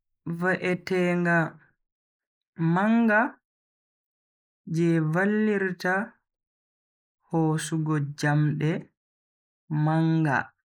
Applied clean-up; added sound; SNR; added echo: neural mask model Resemble Enhance denoiser.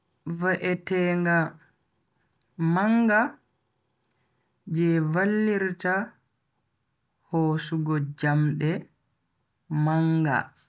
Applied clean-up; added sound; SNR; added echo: none; none; none; none.